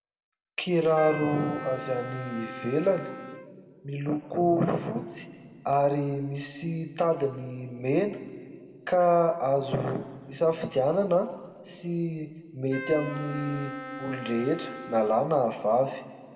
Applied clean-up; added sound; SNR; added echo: none; Wind instrument, woodwind instrument; 12 dB; reverberation time 1.6 s.